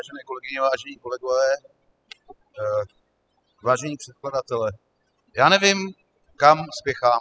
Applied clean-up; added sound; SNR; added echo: classical method spectral subtraction.